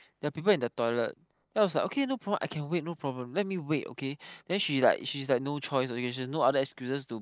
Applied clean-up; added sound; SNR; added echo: neural mask model Resemble Enhance denoiser.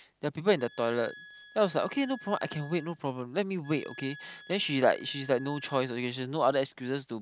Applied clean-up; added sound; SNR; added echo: none; Wind instrument, woodwind instrument; 20 dB; none.